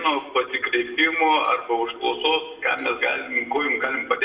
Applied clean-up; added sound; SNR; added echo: none; Tambourine; 19 dB; reverberation time 0.7 s.